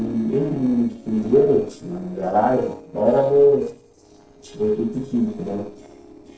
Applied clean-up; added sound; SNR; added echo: neural separator model SepFormer DNS4.